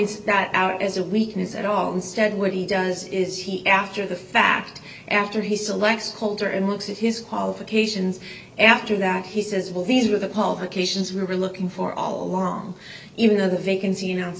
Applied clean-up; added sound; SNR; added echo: none; none; none; none.